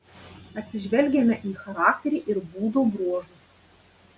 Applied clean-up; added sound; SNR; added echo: none; none; none; none.